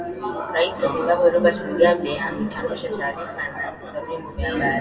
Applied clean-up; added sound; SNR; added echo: none; none; none; reverberation time 1.3 s.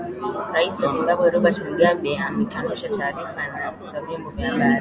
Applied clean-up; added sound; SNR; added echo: none; none; none; none.